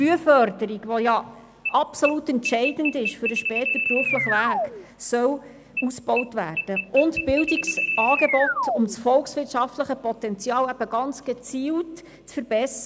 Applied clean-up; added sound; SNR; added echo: none; Alarm; 3 dB; none.